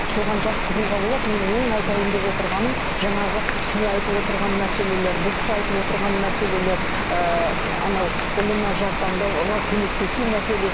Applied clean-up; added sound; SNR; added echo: none; Rain; -2 dB; none.